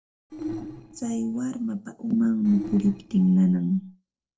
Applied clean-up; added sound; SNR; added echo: neural separator model SepFormer DNS4.